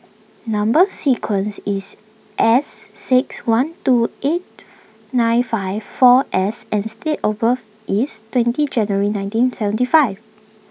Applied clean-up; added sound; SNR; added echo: none; none; none; none.